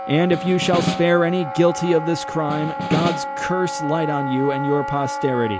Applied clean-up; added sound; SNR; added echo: none; Wind instrument, woodwind instrument + Snare drum; 5 dB; none.